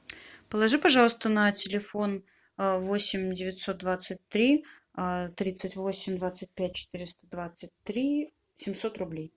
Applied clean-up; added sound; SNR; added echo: none; none; none; none.